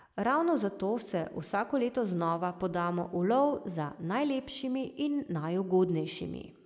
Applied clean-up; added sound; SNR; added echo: none; none; none; none.